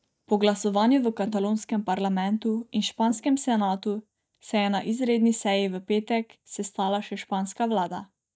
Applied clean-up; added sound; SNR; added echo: neural mask model DeepFilterNet 3.